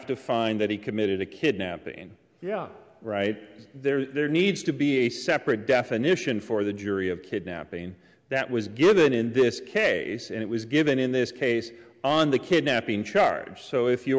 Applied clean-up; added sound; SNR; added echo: none; none; none; none.